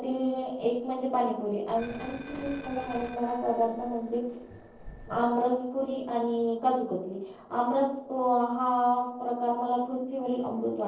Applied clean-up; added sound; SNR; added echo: neural separator model SepFormer DNS4.